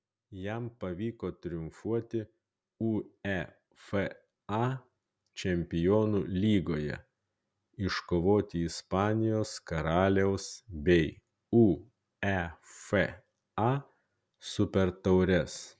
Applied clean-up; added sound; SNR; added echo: none; none; none; none.